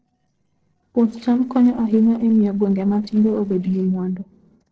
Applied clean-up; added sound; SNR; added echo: neural separator model SepFormer DNS4.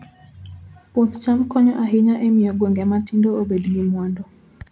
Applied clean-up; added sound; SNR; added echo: none; none; none; none.